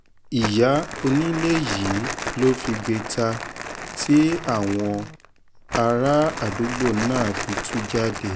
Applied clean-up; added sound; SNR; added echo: none; Crumpling, crinkling; 8 dB; none.